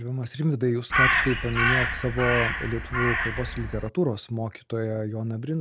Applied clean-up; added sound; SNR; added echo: none; Crow; -2 dB; none.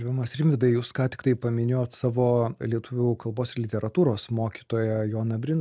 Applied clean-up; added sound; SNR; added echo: none; none; none; none.